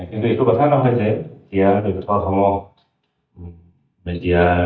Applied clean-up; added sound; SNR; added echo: neural mask model DeepFilterNet 3.